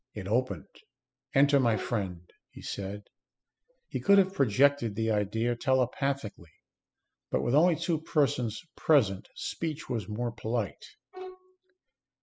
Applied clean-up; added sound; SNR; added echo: classical method spectral subtraction.